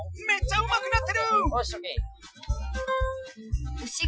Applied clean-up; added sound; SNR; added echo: classical method Wiener filter.